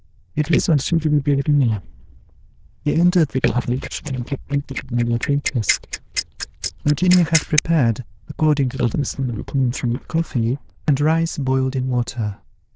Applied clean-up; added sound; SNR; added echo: neural diffusion model UNIVERSE++.